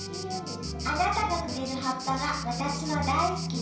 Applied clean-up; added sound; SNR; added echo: none; Insect; 12 dB; reverberation time 0.6 s.